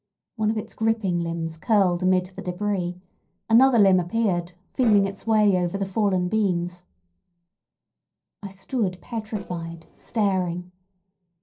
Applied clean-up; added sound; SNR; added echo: neural separator model SepFormer DNS4.